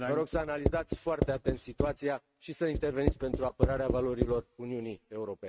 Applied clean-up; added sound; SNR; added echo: neural mask model RNNoise.